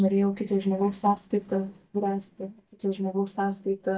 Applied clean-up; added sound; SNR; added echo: neural mask model DeepFilterNet 3.